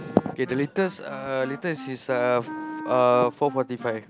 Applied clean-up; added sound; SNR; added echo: none; Wind instrument, woodwind instrument; 14 dB; none.